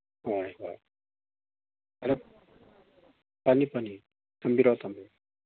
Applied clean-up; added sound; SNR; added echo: none; none; none; none.